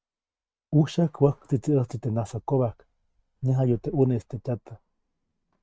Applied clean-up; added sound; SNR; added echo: neural mask model RNNoise.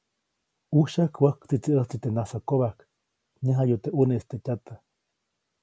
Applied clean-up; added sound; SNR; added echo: none; none; none; none.